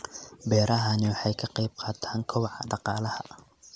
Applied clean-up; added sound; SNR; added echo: none; none; none; none.